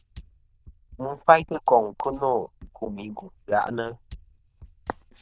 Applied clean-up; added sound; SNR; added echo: neural diffusion model UNIVERSE++.